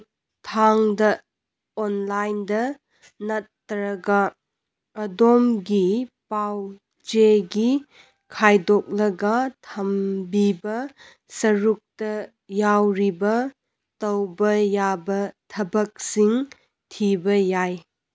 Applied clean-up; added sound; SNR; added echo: none; none; none; none.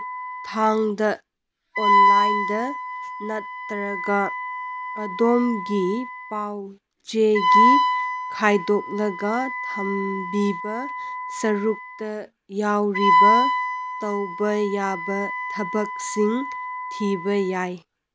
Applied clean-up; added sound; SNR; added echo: none; Wind instrument, woodwind instrument; -1 dB; none.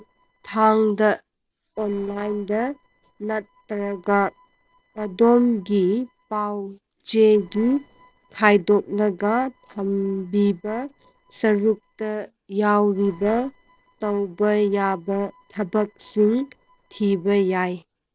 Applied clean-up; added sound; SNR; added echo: neural separator model SepFormer DNS4.